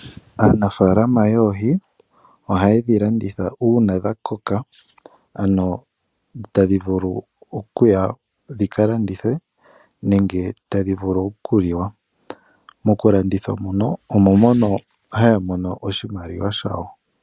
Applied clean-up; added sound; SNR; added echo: none; none; none; none.